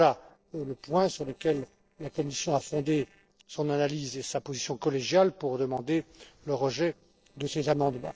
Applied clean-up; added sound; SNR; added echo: neural separator model SepFormer DNS4.